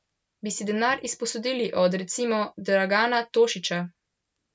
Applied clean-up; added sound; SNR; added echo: none; none; none; none.